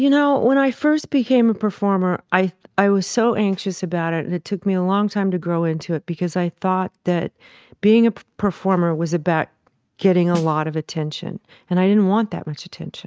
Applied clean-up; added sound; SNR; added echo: neural mask model RNNoise.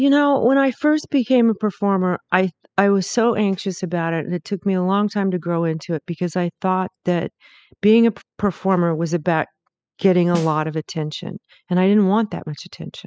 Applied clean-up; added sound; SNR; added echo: classical method spectral subtraction.